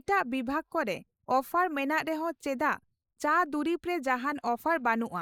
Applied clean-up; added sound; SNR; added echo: neural mask model Resemble Enhance denoiser.